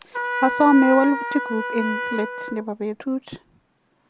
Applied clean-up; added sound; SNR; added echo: none; Trumpet; 7 dB; none.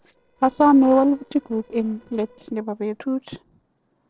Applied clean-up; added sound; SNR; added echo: neural separator model SepFormer DNS4.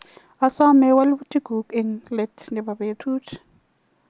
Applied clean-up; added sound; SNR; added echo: none; none; none; none.